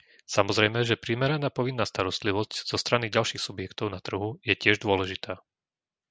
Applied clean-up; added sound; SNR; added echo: none; none; none; none.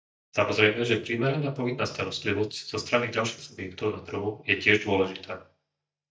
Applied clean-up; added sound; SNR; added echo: neural mask model DeepFilterNet 3.